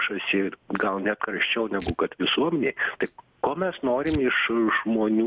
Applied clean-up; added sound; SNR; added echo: none; Tearing; 17 dB; none.